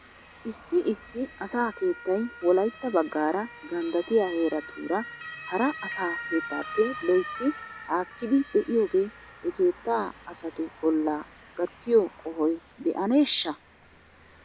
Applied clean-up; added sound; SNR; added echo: none; Motor vehicle (road) / Siren; 15 dB; none.